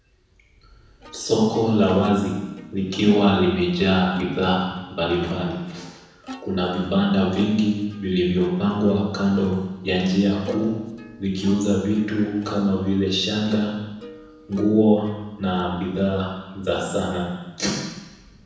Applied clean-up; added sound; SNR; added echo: none; Plucked string instrument; 19 dB; reverberation time 1.1 s.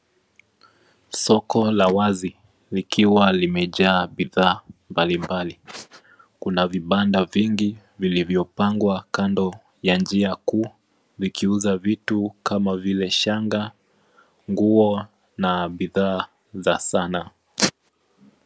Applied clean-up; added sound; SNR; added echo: none; none; none; none.